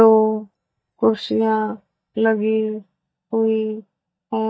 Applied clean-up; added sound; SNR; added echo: neural mask model DeepFilterNet 3.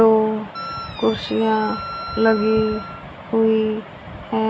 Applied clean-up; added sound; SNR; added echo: none; Wind instrument, woodwind instrument; 13 dB; none.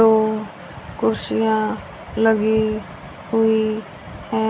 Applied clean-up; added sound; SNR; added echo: none; none; none; none.